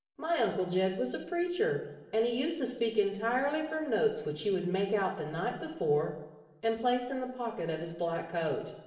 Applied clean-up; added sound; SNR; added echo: none; none; none; reverberation time 1.1 s.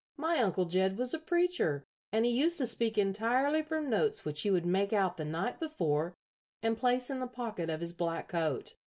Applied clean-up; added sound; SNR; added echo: none; none; none; none.